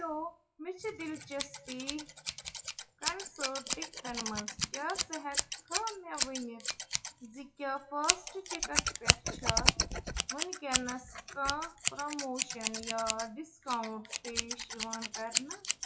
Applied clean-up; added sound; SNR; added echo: classical method WPE with log-MMSE.